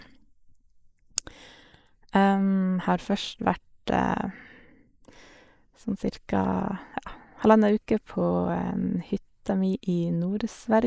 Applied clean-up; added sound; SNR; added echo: neural mask model Resemble Enhance denoiser.